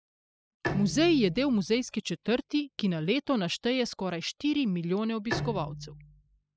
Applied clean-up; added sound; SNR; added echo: classical method spectral subtraction.